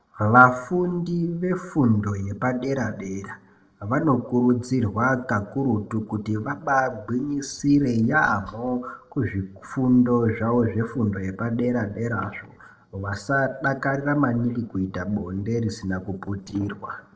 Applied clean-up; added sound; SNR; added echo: neural separator model SepFormer DNS4.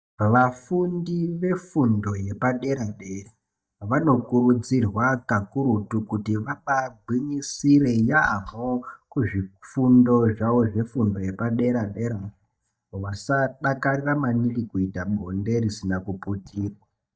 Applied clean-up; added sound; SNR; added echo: neural mask model DeepFilterNet 3.